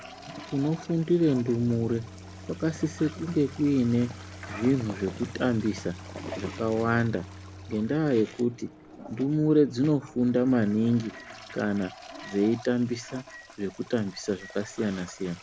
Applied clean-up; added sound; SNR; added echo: none; Microwave oven + Toilet flush; 16 dB; none.